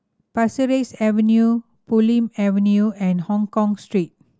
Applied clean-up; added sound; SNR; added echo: none; none; none; none.